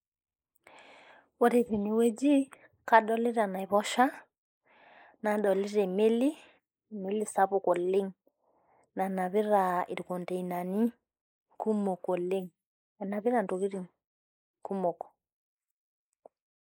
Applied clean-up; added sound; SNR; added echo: neural mask model Resemble Enhance denoiser.